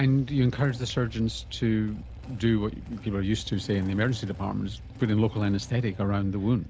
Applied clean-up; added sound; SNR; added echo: none; Engine starting / Motorcycle; 15 dB; none.